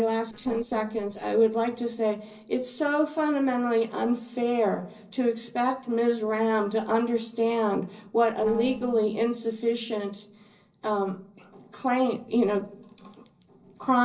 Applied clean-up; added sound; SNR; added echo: neural separator model SepFormer DNS4.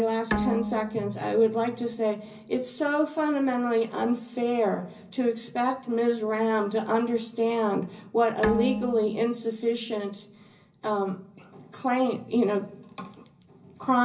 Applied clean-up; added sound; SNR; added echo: none; Bowed string instrument; 8 dB; reverberation time 0.5 s.